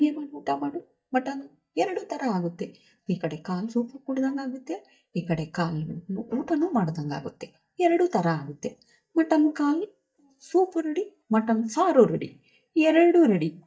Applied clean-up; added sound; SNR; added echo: neural mask model DeepFilterNet 3.